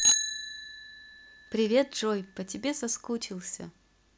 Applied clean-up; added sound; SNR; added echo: none; Bicycle bell; 1 dB; none.